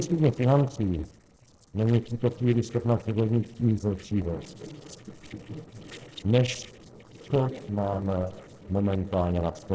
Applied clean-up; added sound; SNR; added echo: neural separator model SepFormer DNS4.